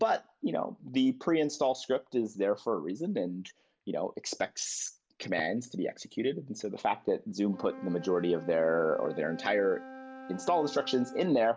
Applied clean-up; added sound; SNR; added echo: none; Wind instrument, woodwind instrument; 19 dB; none.